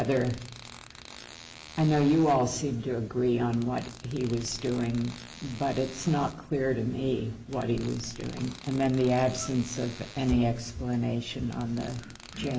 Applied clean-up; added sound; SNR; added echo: none; Fart; 20 dB; none.